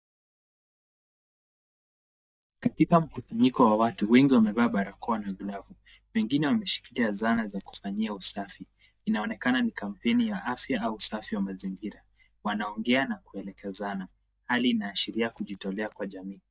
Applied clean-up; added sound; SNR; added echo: neural mask model DeepFilterNet 3.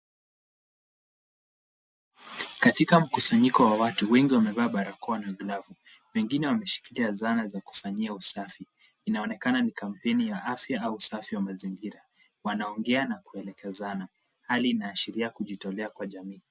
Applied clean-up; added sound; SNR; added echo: none; none; none; none.